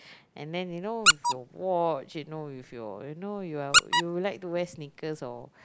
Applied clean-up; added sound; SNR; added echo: neural mask model Resemble Enhance denoiser.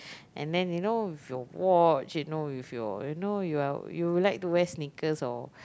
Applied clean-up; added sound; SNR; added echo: none; none; none; none.